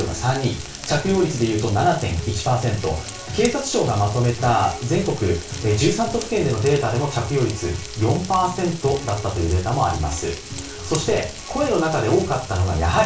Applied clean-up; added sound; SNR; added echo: none; Frying (food); 16 dB; reverberation time 0.3 s.